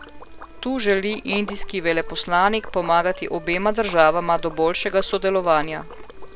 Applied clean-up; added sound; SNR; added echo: none; Liquid + Wind instrument, woodwind instrument; 19 dB; none.